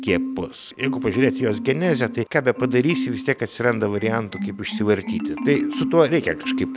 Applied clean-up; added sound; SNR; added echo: none; Marimba, xylophone; 6 dB; none.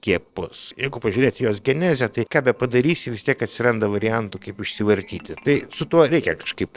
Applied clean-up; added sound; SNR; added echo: neural separator model SepFormer DNS4.